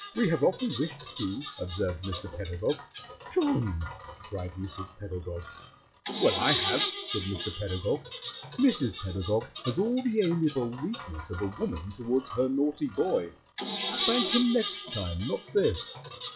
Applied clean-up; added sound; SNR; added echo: classical method log-MMSE.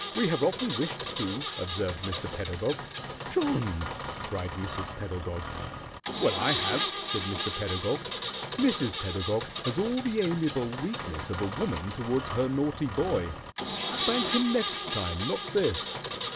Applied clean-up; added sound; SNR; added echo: none; Engine; 4 dB; none.